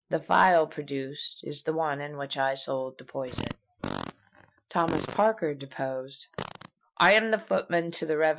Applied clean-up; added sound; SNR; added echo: classical method Wiener filter.